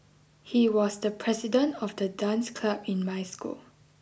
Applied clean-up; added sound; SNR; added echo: none; none; none; none.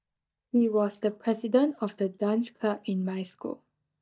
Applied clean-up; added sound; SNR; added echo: neural mask model DeepFilterNet 3.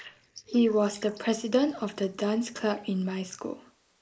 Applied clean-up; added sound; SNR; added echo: neural mask model Resemble Enhance denoiser.